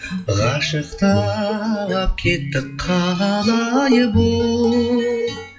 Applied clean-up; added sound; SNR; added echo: classical method WPE with log-MMSE.